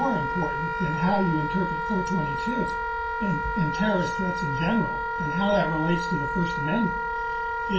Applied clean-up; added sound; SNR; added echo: none; Wind instrument, woodwind instrument; 1 dB; reverberation time 0.2 s.